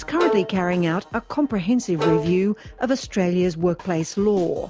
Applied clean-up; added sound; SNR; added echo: none; Bowed string instrument; 8 dB; none.